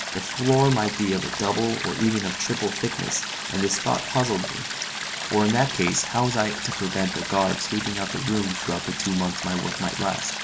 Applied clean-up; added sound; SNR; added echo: none; Stream; 5 dB; none.